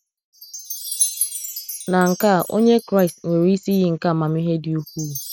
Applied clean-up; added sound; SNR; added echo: none; Wind chime; 10 dB; none.